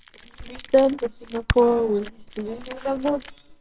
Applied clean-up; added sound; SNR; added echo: neural separator model SepFormer WHAMR!.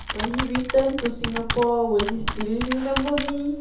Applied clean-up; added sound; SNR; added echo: none; Computer keyboard; 6 dB; reverberation time 0.5 s.